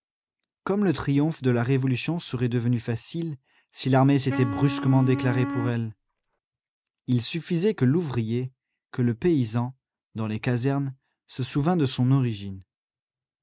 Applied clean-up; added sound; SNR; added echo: none; Wind instrument, woodwind instrument; 7 dB; none.